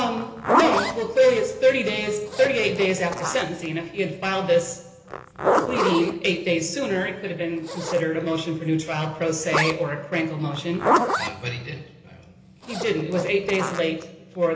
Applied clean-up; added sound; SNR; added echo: none; Zipper (clothing); 5 dB; reverberation time 1.4 s.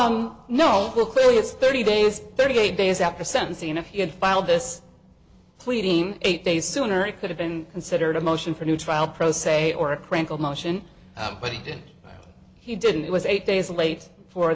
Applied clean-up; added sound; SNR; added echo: none; none; none; none.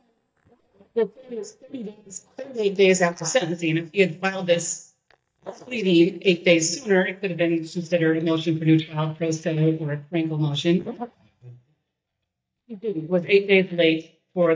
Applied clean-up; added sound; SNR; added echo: neural mask model DeepFilterNet 3.